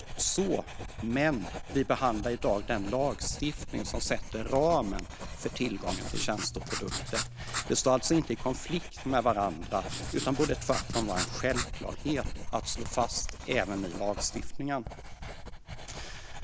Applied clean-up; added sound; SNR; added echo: none; Writing + Writing; 5 dB; none.